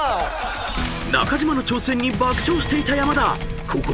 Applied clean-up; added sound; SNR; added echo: none; Computer keyboard; 11 dB; none.